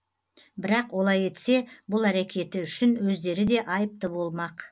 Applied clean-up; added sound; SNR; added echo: none; none; none; none.